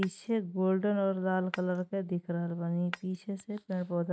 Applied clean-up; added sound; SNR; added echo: neural mask model RNNoise.